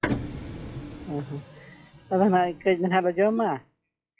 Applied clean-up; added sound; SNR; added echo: classical method log-MMSE.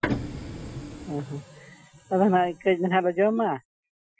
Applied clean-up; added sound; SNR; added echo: classical method Wiener filter.